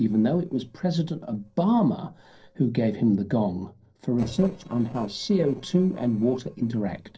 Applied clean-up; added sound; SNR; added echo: neural separator model SepFormer DNS4.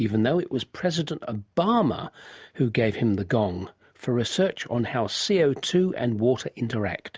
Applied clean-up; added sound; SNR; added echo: none; none; none; none.